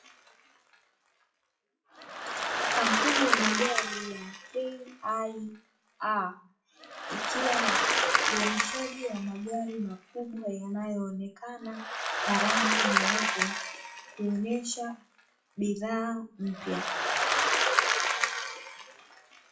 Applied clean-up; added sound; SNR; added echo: classical method WPE with log-MMSE.